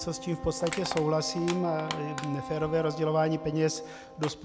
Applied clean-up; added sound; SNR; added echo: none; Wind instrument, woodwind instrument + Crushing; 10 dB; none.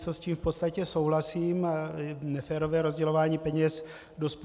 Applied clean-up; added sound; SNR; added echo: none; none; none; none.